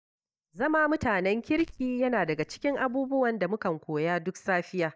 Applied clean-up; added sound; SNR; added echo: neural mask model DeepFilterNet 3.